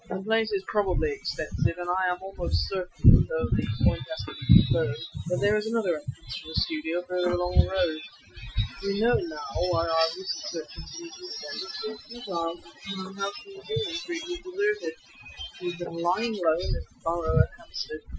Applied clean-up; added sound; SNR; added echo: classical method Wiener filter.